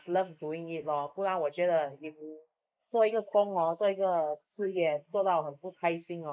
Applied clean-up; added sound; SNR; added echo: neural mask model Resemble Enhance denoiser.